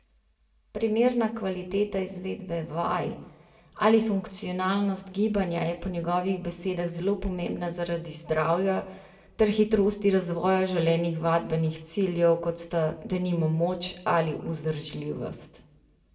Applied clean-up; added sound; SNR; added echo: none; none; none; reverberation time 0.6 s.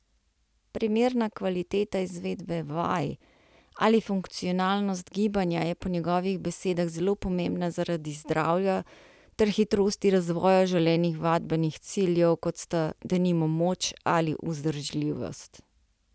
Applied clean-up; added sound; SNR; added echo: none; none; none; none.